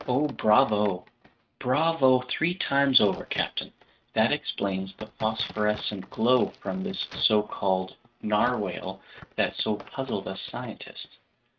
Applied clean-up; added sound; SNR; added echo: neural mask model RNNoise.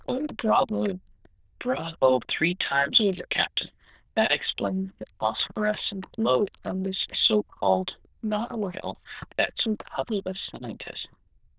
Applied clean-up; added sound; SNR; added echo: neural diffusion model UNIVERSE++.